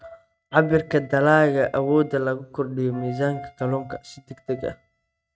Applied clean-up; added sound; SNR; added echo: neural mask model RNNoise.